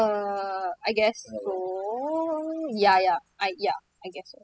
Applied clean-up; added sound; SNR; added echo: classical method spectral subtraction.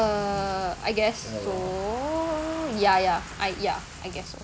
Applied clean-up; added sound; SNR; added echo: none; Bathtub (filling or washing) / Water tap, faucet + Car passing by; 13 dB; none.